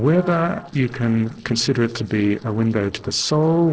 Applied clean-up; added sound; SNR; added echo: neural separator model SepFormer DNS4.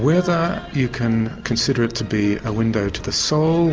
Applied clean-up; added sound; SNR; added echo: none; none; none; none.